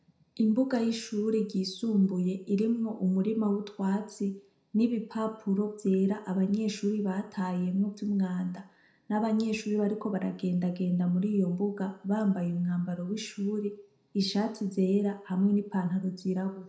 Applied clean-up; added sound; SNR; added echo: none; none; none; reverberation time 0.5 s.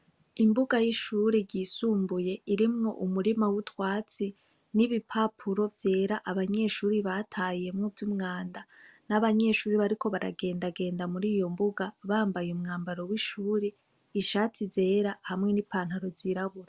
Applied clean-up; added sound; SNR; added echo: none; none; none; none.